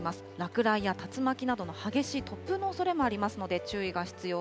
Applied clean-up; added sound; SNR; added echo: none; none; none; none.